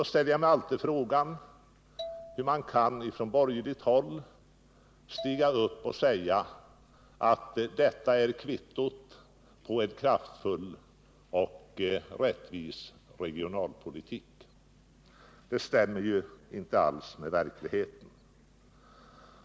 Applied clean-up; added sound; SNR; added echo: none; Marimba, xylophone; 16 dB; none.